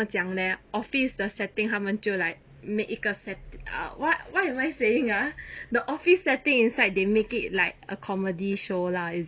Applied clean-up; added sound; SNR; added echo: none; none; none; none.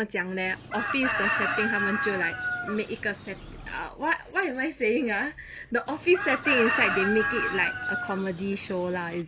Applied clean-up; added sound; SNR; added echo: none; Chicken, rooster; 2 dB; none.